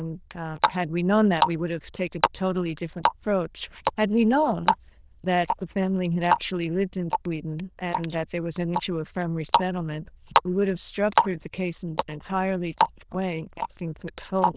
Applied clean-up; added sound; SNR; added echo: neural diffusion model UNIVERSE++.